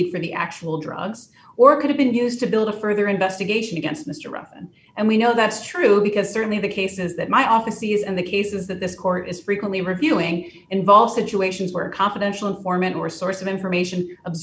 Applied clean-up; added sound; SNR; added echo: none; none; none; none.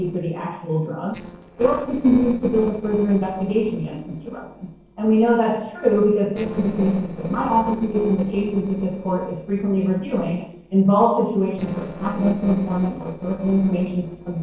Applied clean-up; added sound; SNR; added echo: neural separator model SepFormer DNS4.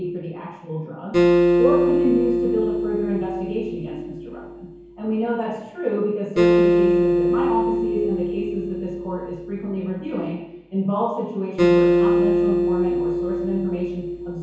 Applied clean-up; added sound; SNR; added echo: none; Acoustic guitar; -5 dB; reverberation time 1.0 s.